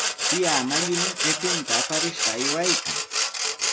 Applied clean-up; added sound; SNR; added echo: none; Sawing; -5 dB; none.